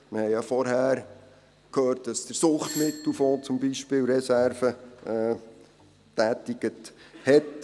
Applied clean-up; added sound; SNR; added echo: none; Doorbell; 14 dB; none.